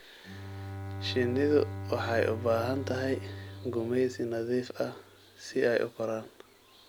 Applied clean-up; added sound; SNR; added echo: none; Bowed string instrument; 10 dB; none.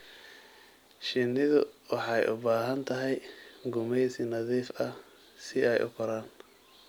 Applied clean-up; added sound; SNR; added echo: none; none; none; none.